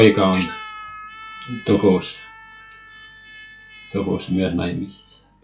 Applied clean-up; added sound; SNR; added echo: classical method log-MMSE.